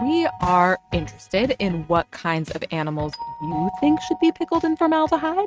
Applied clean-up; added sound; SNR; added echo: neural mask model RNNoise.